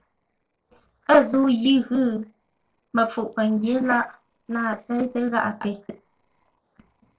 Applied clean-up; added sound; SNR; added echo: neural separator model SepFormer DNS4.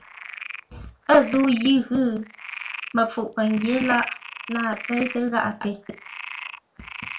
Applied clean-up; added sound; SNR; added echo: none; Frog; 13 dB; reverberation time 0.2 s.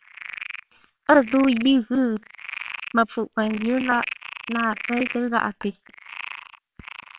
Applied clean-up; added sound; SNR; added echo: neural separator model SepFormer WHAMR!.